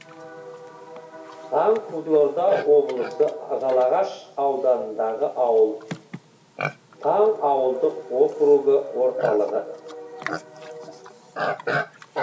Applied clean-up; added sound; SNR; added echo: none; Livestock, farm animals, working animals; 12 dB; reverberation time 0.7 s.